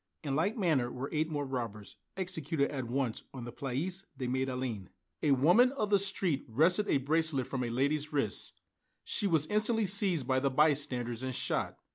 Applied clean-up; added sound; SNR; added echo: none; none; none; none.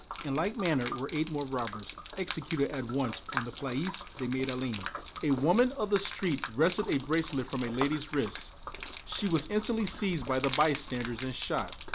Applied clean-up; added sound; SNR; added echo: none; Gurgling / Liquid; 10 dB; none.